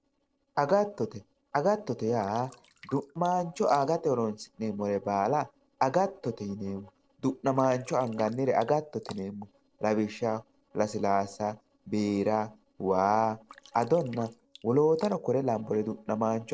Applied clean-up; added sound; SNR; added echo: neural separator model SepFormer DNS4.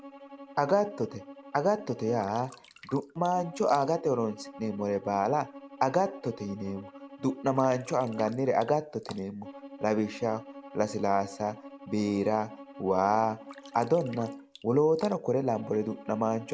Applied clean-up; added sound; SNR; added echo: none; Drip + Bowed string instrument; 17 dB; none.